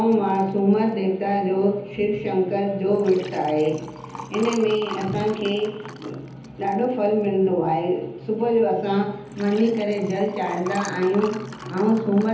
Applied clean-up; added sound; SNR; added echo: none; Liquid; 18 dB; reverberation time 1.3 s.